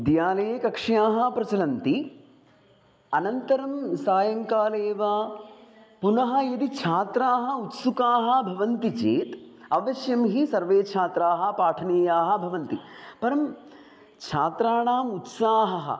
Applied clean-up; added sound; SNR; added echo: none; none; none; none.